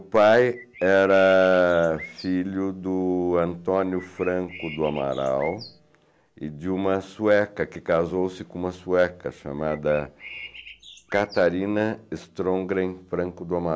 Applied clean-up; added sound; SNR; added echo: none; Bird; 18 dB; none.